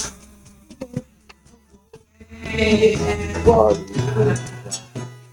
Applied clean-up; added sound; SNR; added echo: neural mask model RNNoise.